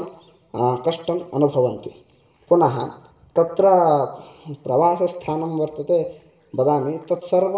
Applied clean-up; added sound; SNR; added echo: none; none; none; reverberation time 0.6 s.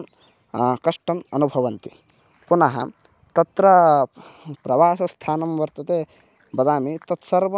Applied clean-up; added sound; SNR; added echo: none; none; none; none.